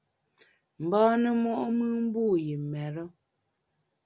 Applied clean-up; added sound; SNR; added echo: none; none; none; none.